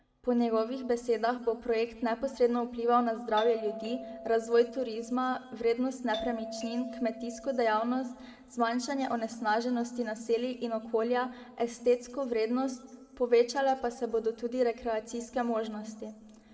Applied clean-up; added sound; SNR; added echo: none; Doorbell; 12 dB; reverberation time 1.3 s.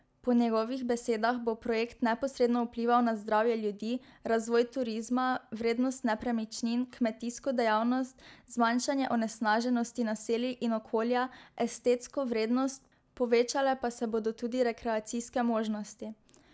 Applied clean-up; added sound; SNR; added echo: none; none; none; none.